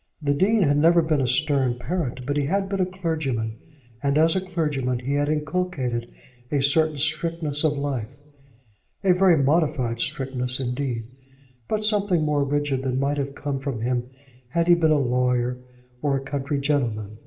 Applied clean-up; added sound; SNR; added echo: none; none; none; reverberation time 0.7 s.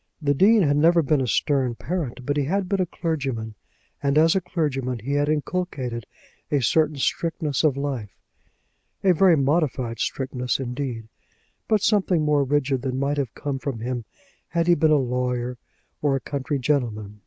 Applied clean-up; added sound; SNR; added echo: none; none; none; none.